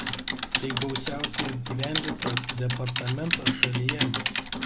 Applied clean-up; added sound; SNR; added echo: none; Typing; -3 dB; none.